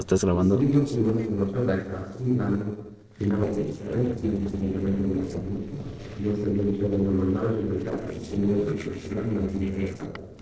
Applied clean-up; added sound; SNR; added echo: neural separator model SepFormer DNS4.